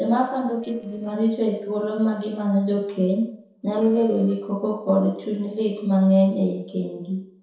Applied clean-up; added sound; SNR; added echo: neural separator model SepFormer DNS4.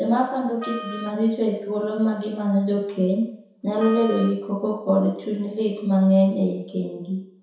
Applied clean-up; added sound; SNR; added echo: none; Wind instrument, woodwind instrument; 14 dB; reverberation time 0.7 s.